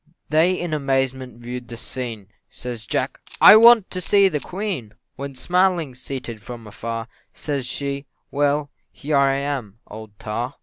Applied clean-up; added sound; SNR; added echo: none; Camera; 18 dB; none.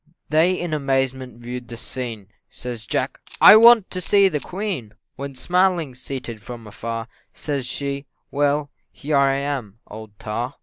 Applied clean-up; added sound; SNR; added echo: neural mask model Resemble Enhance denoiser.